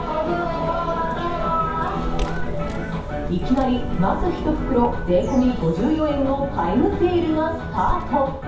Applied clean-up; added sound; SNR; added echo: none; Vehicle; 7 dB; reverberation time 0.6 s.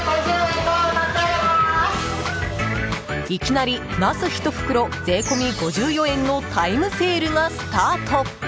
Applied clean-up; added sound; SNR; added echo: none; none; none; none.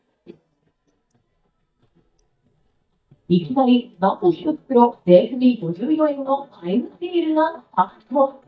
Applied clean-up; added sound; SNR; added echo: neural mask model DeepFilterNet 3.